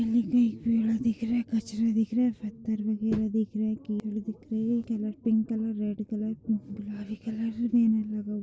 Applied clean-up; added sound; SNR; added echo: none; none; none; none.